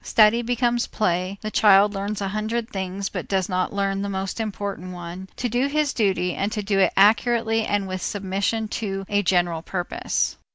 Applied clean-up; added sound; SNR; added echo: none; none; none; none.